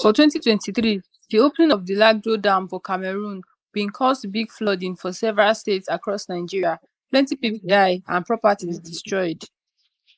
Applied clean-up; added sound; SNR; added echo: neural mask model Resemble Enhance denoiser.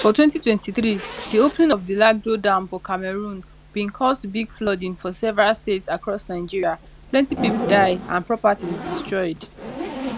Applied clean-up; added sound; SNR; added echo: none; Zipper (clothing); 11 dB; none.